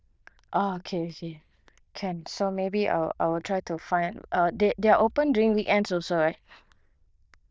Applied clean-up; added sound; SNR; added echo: neural diffusion model UNIVERSE++.